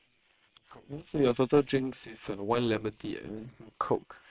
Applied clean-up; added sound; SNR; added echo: neural separator model SepFormer WHAM!.